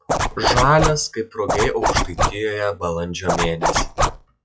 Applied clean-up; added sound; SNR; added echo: classical method log-MMSE.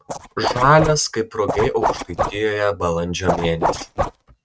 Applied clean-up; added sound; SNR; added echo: neural mask model RNNoise.